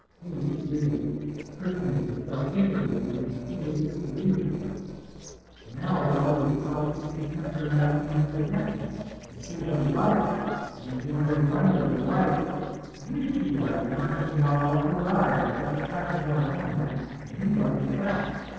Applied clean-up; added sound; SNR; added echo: neural separator model SepFormer DNS4.